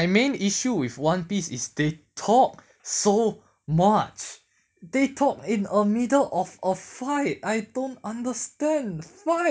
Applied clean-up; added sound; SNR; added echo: none; none; none; none.